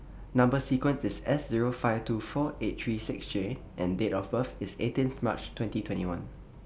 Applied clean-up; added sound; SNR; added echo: none; none; none; none.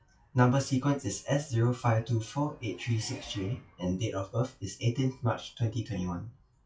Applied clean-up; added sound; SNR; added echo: classical method WPE with log-MMSE.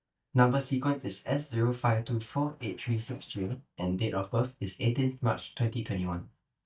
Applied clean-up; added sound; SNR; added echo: neural mask model DeepFilterNet 3.